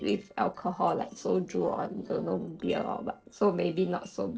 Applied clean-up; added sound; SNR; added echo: neural separator model SepFormer DNS4.